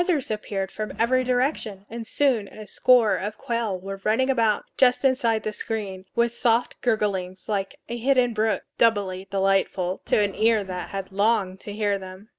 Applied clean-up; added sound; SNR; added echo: neural mask model DeepFilterNet 3.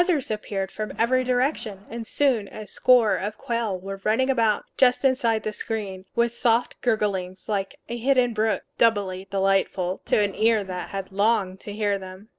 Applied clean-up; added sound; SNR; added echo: neural separator model SepFormer DNS4.